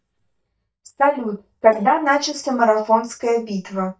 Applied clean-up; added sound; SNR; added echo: neural mask model DeepFilterNet 3.